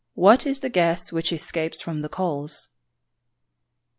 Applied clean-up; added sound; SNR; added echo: none; none; none; none.